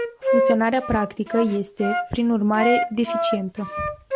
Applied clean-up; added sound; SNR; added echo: none; Wind instrument, woodwind instrument; 2 dB; none.